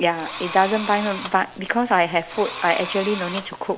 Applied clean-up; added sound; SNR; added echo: none; Engine / Drill; 11 dB; none.